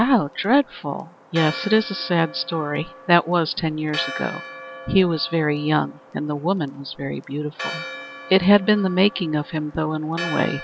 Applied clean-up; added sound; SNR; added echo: none; Church bell; 14 dB; none.